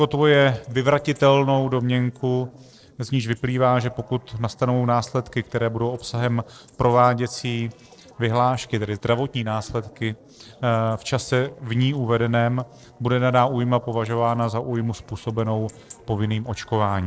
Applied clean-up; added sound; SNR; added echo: neural separator model SepFormer DNS4.